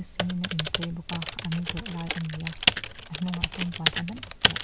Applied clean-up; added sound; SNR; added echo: none; Typing; -3 dB; none.